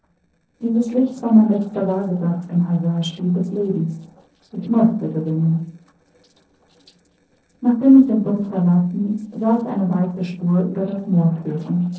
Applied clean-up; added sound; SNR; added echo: neural separator model SepFormer DNS4.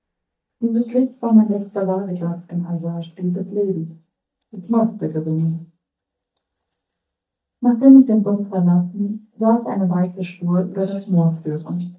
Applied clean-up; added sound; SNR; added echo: neural mask model DeepFilterNet 3.